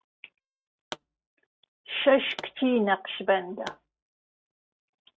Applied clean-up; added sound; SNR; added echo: neural mask model RNNoise.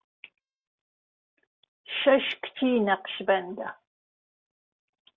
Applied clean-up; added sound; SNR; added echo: none; none; none; none.